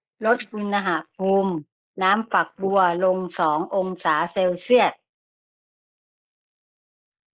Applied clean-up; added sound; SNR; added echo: neural mask model Resemble Enhance denoiser.